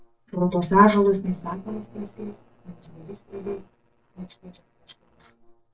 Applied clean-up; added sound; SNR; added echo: neural separator model SepFormer DNS4.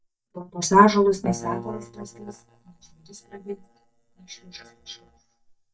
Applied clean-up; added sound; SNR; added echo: neural mask model DeepFilterNet 3.